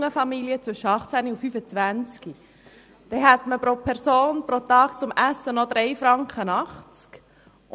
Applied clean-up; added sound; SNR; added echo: none; none; none; none.